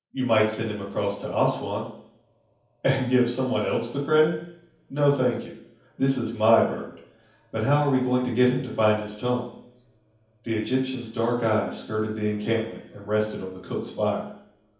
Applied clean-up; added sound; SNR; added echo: none; none; none; reverberation time 0.7 s.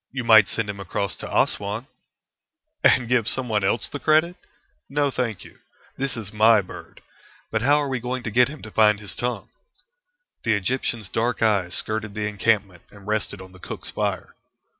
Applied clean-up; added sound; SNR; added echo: none; none; none; none.